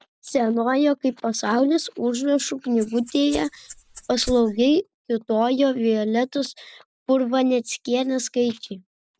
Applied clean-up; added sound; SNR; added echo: none; Rattle (instrument); 18 dB; none.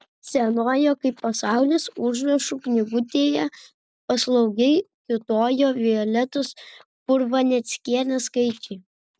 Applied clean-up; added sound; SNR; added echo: none; none; none; none.